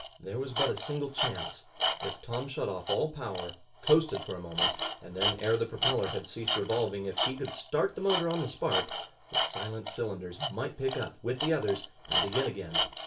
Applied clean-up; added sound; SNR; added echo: none; Tools; 2 dB; reverberation time 0.2 s.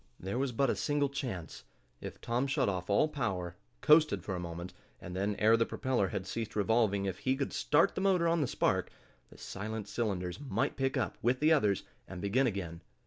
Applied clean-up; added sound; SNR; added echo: none; none; none; none.